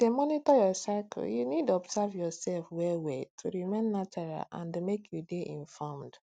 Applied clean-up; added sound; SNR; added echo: none; none; none; none.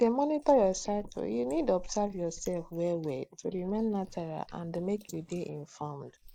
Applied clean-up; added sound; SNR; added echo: neural mask model Resemble Enhance denoiser.